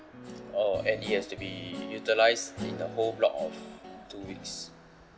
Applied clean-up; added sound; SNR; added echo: none; Guitar; 11 dB; none.